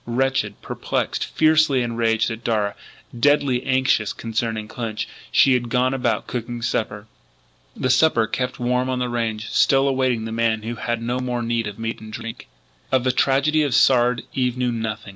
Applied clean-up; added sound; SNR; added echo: none; none; none; none.